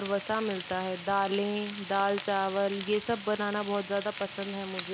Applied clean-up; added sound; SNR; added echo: none; Frying (food); 6 dB; none.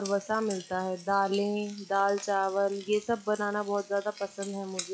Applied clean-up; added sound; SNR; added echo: classical method log-MMSE.